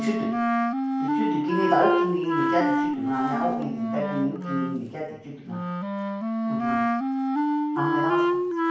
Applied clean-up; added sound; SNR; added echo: none; Wind instrument, woodwind instrument; -5 dB; reverberation time 0.5 s.